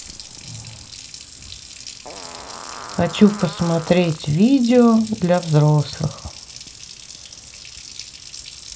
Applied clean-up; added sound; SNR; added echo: none; Fart + Water tap, faucet; 16 dB; none.